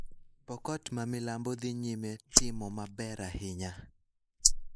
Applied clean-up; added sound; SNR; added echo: neural mask model Resemble Enhance denoiser.